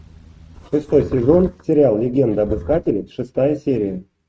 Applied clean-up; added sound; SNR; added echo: neural mask model RNNoise.